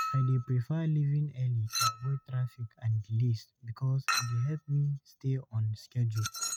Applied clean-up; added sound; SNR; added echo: neural mask model RNNoise.